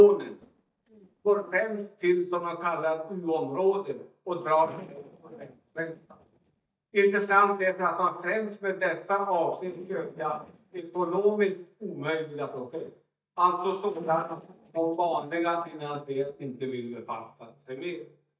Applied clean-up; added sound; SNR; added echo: neural mask model DeepFilterNet 3.